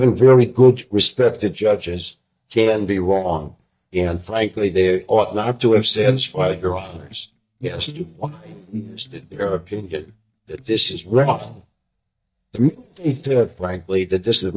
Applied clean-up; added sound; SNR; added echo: neural mask model DeepFilterNet 3.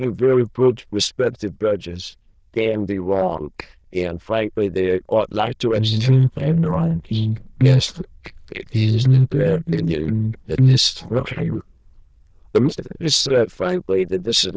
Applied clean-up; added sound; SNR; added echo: neural diffusion model UNIVERSE++.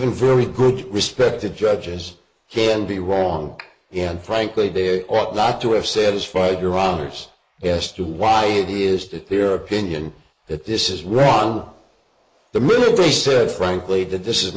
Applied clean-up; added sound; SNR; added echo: neural mask model Resemble Enhance denoiser.